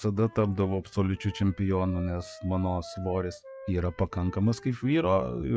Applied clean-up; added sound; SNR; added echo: classical method WPE with log-MMSE.